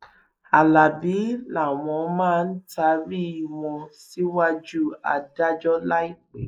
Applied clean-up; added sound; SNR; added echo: neural mask model Resemble Enhance denoiser.